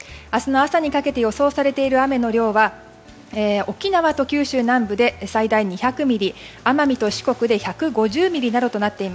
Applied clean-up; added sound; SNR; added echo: none; none; none; none.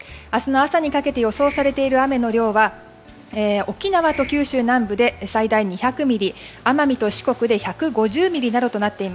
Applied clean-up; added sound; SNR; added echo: none; Hiss; 20 dB; none.